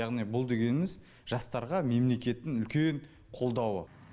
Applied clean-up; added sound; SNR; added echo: none; none; none; none.